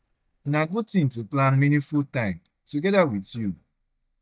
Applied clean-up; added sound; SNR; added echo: neural mask model DeepFilterNet 3.